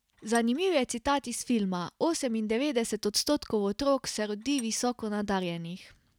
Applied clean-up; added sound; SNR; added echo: none; Tools; 20 dB; none.